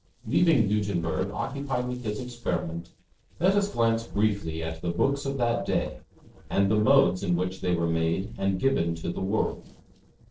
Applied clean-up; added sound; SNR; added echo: neural separator model SepFormer DNS4.